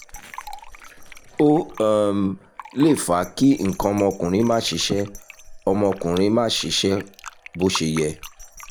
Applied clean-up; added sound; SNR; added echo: none; Bell + Fill (with liquid); 17 dB; none.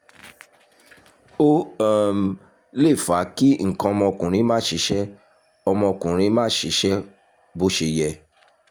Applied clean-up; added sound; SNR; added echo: none; none; none; none.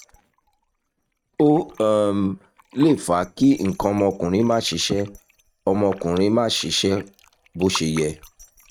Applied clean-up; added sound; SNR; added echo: neural mask model RNNoise.